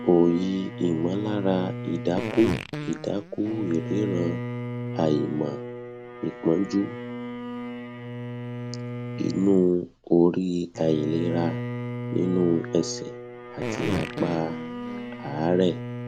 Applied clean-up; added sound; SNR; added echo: none; Bowed string instrument + Fart; 7 dB; none.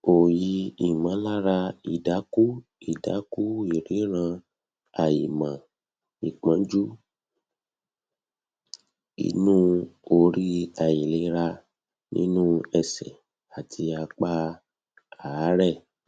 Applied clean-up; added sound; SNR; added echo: none; none; none; none.